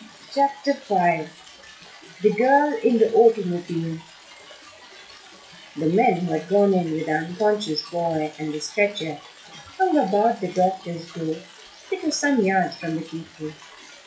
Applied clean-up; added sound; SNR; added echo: classical method WPE with log-MMSE.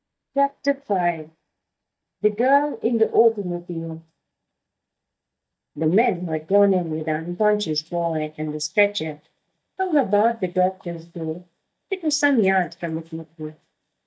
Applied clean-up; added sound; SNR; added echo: neural mask model DeepFilterNet 3.